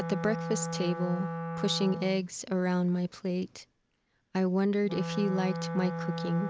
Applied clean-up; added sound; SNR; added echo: none; Wind instrument, woodwind instrument; 6 dB; none.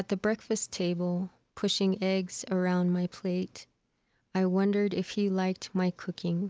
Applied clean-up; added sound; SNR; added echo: none; none; none; none.